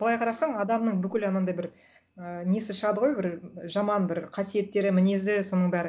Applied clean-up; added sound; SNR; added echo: none; none; none; none.